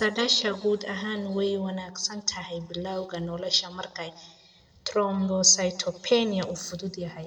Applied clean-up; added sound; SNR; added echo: none; none; none; reverberation time 0.5 s.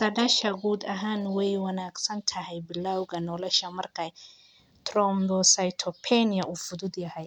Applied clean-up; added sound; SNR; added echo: none; none; none; none.